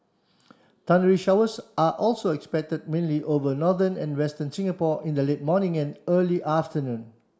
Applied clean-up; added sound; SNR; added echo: none; none; none; none.